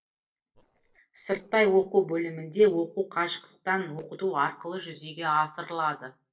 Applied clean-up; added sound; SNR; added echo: neural separator model SepFormer DNS4.